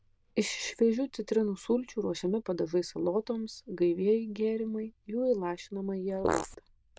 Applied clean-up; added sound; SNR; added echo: neural diffusion model UNIVERSE++.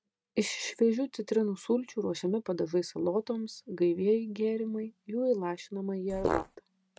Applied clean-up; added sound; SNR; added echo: neural mask model RNNoise.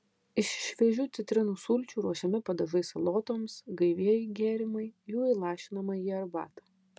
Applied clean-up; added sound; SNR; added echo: none; none; none; none.